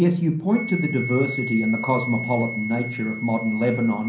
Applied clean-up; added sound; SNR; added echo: none; Wind instrument, woodwind instrument; 10 dB; reverberation time 0.6 s.